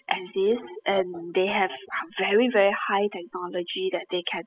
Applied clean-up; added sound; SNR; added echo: classical method spectral subtraction.